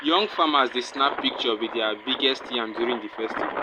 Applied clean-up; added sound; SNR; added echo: none; Engine; 9 dB; none.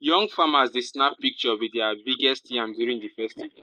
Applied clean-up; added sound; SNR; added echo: neural mask model Resemble Enhance denoiser.